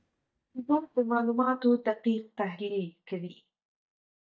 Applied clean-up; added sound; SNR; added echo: neural mask model DeepFilterNet 3.